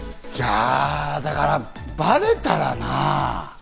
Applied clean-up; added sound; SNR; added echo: none; none; none; none.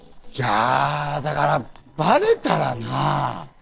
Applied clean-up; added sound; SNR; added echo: neural separator model SepFormer DNS4.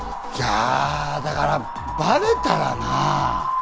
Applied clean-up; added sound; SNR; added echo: none; Wind; 6 dB; none.